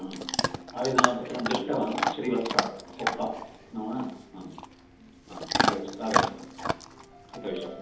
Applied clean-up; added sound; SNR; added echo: none; Chewing, mastication / Dog; -3 dB; reverberation time 1.3 s.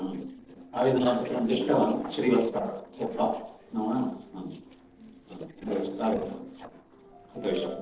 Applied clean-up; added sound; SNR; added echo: neural separator model SepFormer DNS4.